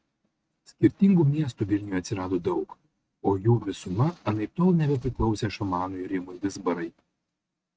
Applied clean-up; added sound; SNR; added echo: neural mask model RNNoise.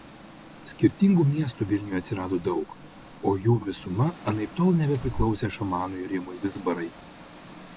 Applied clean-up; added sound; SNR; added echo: none; Bird + Engine; 14 dB; none.